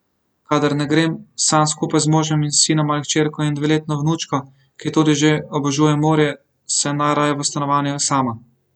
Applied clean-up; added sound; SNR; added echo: none; none; none; none.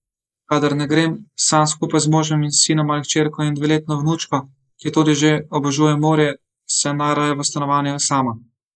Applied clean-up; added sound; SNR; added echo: neural mask model Resemble Enhance denoiser.